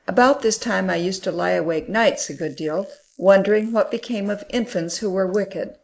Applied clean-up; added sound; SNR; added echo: neural mask model Resemble Enhance denoiser.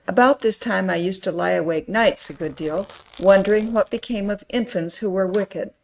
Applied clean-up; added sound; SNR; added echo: neural mask model RNNoise.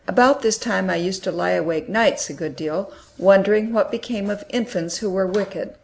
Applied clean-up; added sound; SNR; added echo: none; none; none; none.